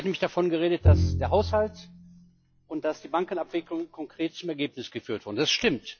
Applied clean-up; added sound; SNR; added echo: classical method log-MMSE.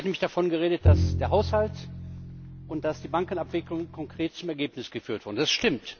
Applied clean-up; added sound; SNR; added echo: none; Bowed string instrument; -1 dB; none.